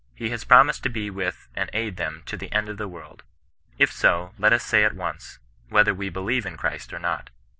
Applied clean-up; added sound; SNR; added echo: none; none; none; none.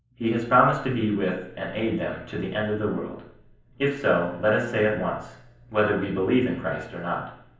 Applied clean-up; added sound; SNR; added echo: none; none; none; reverberation time 0.7 s.